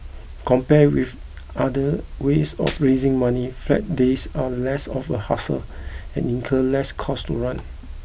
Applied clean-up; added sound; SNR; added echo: none; Gunshot, gunfire; 20 dB; none.